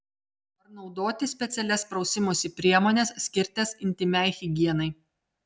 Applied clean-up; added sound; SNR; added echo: none; none; none; none.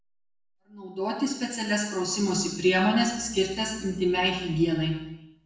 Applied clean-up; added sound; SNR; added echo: none; Bowed string instrument; 20 dB; reverberation time 0.9 s.